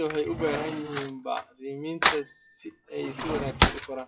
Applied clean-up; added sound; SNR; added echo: classical method WPE with log-MMSE.